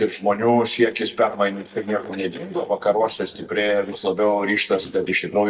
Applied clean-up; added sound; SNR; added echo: neural mask model DeepFilterNet 3.